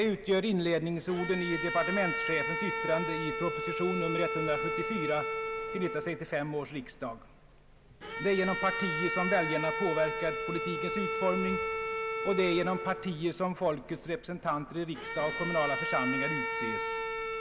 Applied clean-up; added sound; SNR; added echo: none; Bowed string instrument; 3 dB; none.